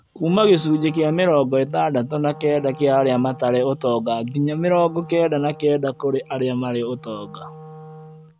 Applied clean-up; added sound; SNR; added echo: none; Wind instrument, woodwind instrument; 19 dB; none.